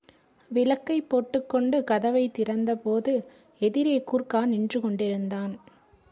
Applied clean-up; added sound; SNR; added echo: none; none; none; none.